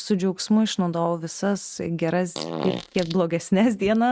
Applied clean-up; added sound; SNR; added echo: neural mask model RNNoise.